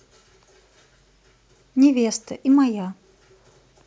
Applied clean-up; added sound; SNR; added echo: none; none; none; none.